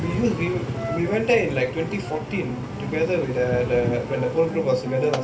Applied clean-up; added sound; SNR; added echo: none; Engine; 8 dB; reverberation time 0.3 s.